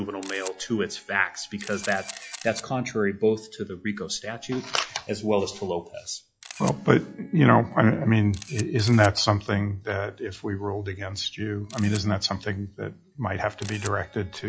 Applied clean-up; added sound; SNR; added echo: classical method log-MMSE.